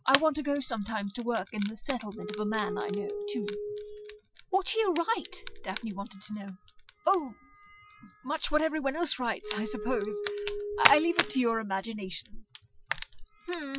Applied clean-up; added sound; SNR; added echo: classical method Wiener filter.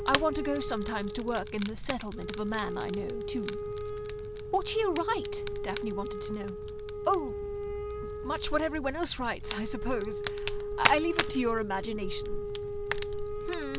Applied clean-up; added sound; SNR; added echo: none; Wind instrument, woodwind instrument + Fire; 1 dB; none.